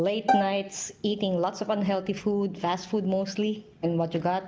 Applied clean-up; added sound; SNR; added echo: none; Bowed string instrument; 1 dB; none.